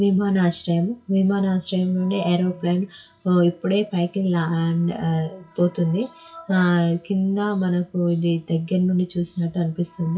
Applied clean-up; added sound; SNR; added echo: classical method WPE with log-MMSE.